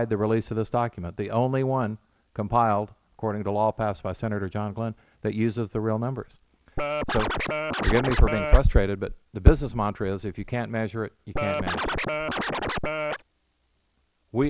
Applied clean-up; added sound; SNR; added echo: none; Scratching (performance technique); 2 dB; none.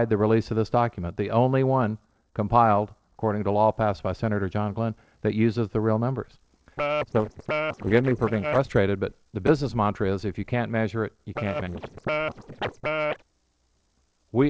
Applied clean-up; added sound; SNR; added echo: neural separator model SepFormer DNS4.